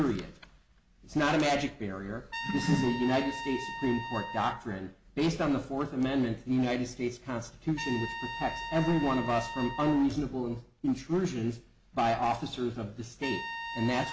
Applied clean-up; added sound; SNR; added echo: none; Trumpet; 11 dB; none.